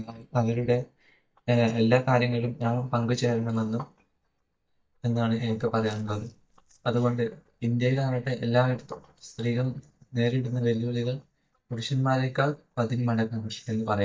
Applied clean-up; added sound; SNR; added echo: neural mask model DeepFilterNet 3.